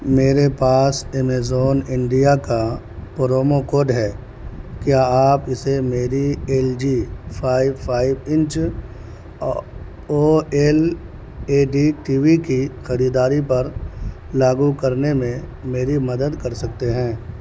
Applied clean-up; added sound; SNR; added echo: none; none; none; none.